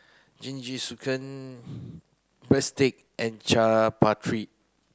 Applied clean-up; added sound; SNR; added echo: none; none; none; none.